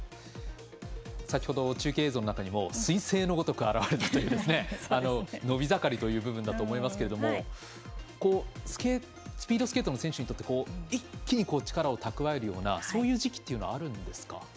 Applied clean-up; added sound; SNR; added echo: none; none; none; none.